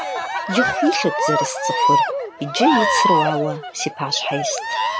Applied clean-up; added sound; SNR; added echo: none; Cheering; -3 dB; none.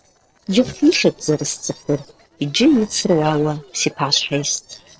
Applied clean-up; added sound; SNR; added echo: neural separator model SepFormer DNS4.